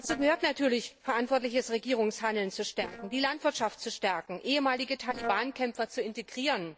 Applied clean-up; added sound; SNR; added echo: neural separator model SepFormer DNS4.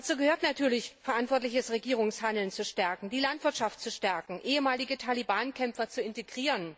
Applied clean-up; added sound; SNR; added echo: none; none; none; none.